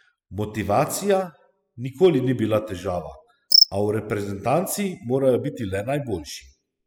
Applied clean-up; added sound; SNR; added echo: classical method spectral subtraction.